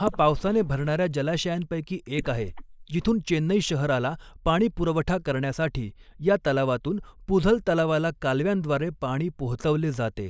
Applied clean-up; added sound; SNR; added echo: neural mask model Resemble Enhance denoiser.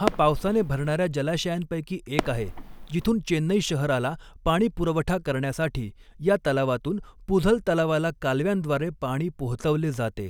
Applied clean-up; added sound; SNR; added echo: none; Fireworks; 7 dB; none.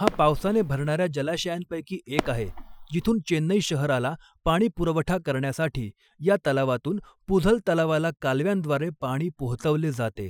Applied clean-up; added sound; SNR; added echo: classical method Wiener filter.